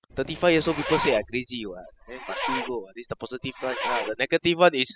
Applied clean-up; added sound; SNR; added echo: classical method spectral subtraction.